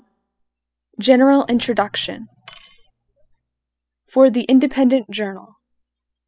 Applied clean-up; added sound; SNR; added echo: classical method spectral subtraction.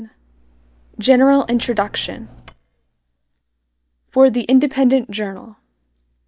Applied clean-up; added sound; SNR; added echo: neural mask model DeepFilterNet 3.